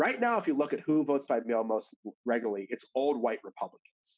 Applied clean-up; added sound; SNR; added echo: none; none; none; none.